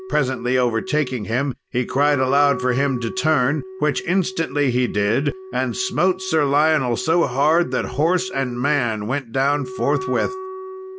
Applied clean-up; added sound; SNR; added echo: none; Wind instrument, woodwind instrument; 12 dB; none.